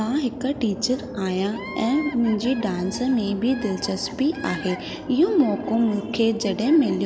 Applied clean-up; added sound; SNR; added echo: none; Bird vocalization, bird call, bird song; 18 dB; none.